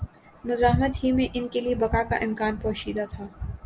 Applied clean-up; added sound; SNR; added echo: none; none; none; none.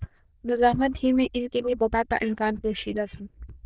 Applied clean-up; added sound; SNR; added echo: neural diffusion model UNIVERSE++.